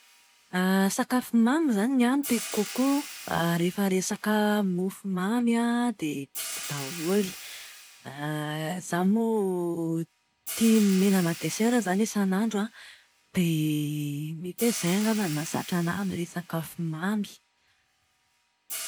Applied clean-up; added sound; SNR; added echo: none; Hi-hat; 15 dB; none.